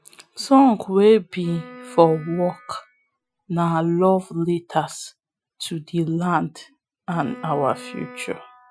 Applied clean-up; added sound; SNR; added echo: classical method Wiener filter.